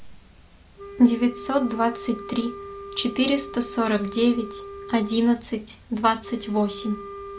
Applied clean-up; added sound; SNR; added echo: none; Wind instrument, woodwind instrument; 14 dB; none.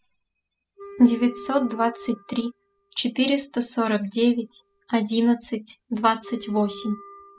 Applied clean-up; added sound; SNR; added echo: classical method spectral subtraction.